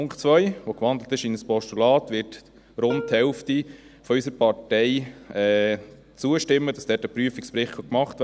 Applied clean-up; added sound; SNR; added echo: none; Plucked string instrument; 13 dB; none.